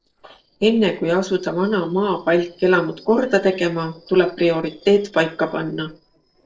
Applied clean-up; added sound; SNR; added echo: neural separator model SepFormer DNS4.